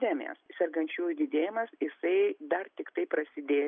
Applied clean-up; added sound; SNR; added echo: none; none; none; none.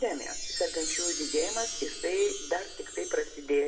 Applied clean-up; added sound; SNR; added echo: none; Chime; 4 dB; reverberation time 1.1 s.